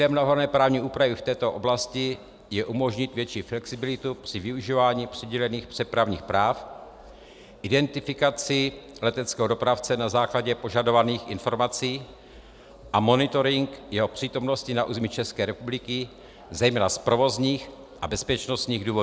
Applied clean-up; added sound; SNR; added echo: none; none; none; none.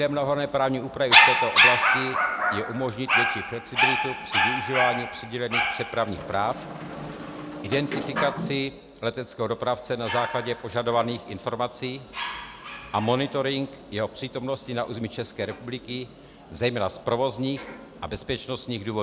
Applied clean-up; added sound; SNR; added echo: none; Dog; -1 dB; none.